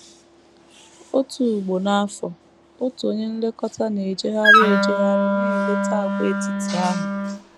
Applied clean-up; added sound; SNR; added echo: none; Wind instrument, woodwind instrument; -5 dB; none.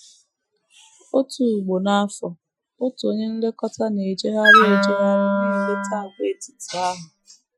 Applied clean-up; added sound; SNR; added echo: classical method Wiener filter.